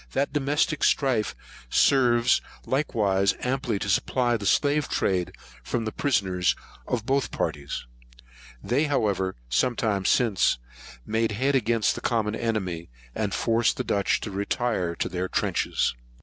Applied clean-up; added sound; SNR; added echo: none; none; none; none.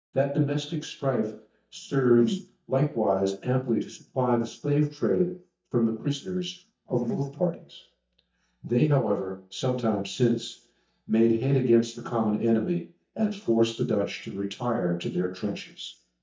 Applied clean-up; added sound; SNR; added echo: neural mask model DeepFilterNet 3.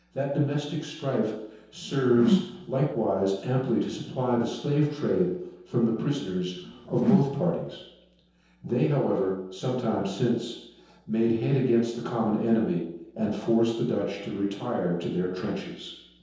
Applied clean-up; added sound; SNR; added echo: neural separator model SepFormer DNS4.